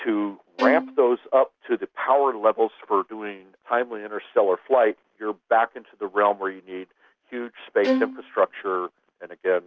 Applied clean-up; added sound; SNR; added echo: none; Bowed string instrument; 4 dB; none.